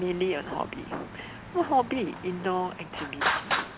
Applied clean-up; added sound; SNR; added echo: none; Traffic noise, roadway noise; 5 dB; none.